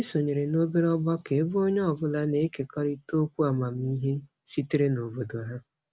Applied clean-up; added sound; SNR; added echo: none; none; none; none.